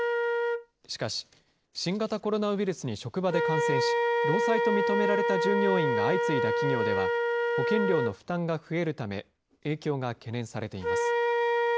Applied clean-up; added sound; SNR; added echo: none; Wind instrument, woodwind instrument; -2 dB; none.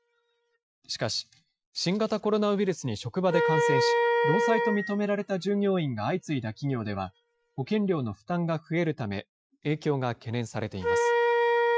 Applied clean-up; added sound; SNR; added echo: classical method Wiener filter.